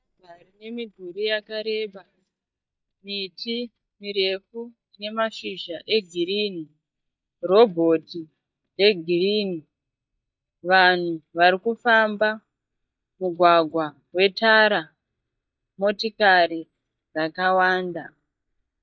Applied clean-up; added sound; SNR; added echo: neural mask model DeepFilterNet 3.